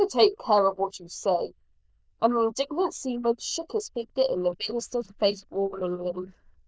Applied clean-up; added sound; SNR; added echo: neural diffusion model UNIVERSE++.